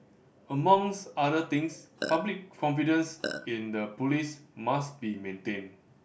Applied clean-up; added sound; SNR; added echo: none; Burping, eructation; 6 dB; none.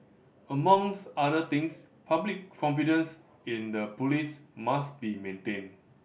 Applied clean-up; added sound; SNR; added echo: none; none; none; none.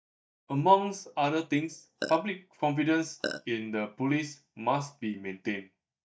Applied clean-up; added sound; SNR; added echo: neural mask model DeepFilterNet 3.